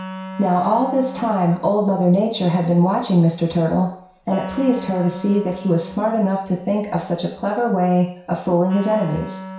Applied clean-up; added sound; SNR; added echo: none; Wind instrument, woodwind instrument; 16 dB; reverberation time 0.6 s.